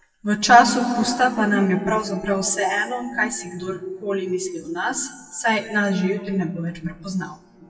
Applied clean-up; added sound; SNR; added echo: classical method WPE with log-MMSE.